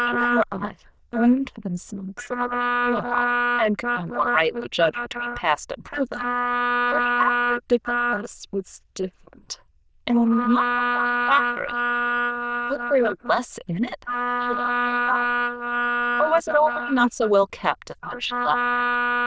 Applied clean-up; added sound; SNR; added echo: neural diffusion model UNIVERSE++.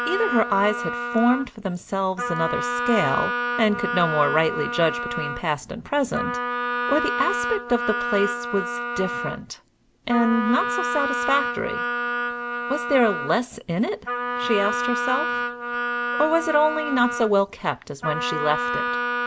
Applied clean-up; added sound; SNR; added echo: none; Wind instrument, woodwind instrument; 3 dB; none.